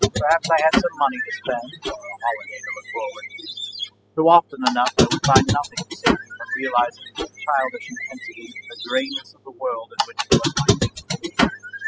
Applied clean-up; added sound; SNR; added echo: classical method spectral subtraction.